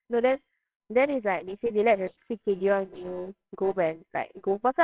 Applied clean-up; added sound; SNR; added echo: neural separator model SepFormer WHAMR!.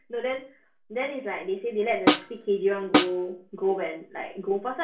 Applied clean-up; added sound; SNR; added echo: none; Snare drum; -3 dB; reverberation time 0.3 s.